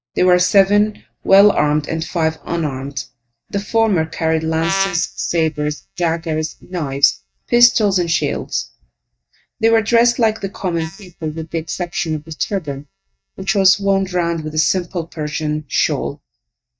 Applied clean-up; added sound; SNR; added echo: neural mask model DeepFilterNet 3.